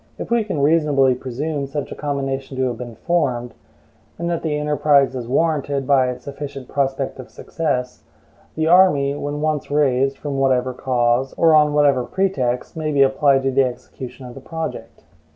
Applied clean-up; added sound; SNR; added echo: none; none; none; none.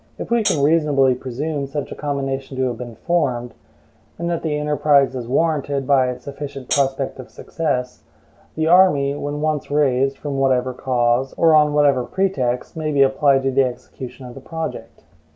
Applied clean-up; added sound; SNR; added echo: none; Hi-hat; 7 dB; none.